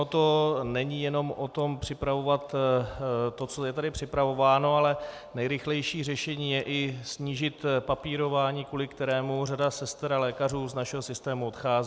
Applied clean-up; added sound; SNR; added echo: none; none; none; none.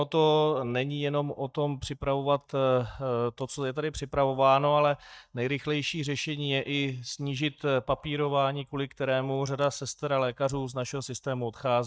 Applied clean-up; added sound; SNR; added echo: neural mask model DeepFilterNet 3.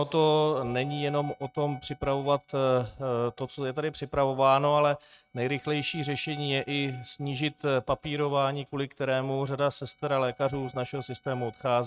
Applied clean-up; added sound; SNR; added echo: neural mask model RNNoise.